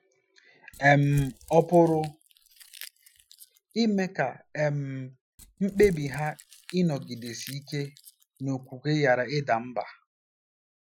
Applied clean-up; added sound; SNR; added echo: classical method Wiener filter.